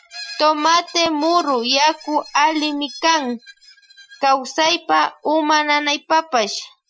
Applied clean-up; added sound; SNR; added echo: classical method Wiener filter.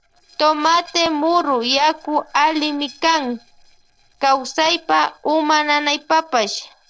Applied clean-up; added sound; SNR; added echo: neural separator model SepFormer DNS4.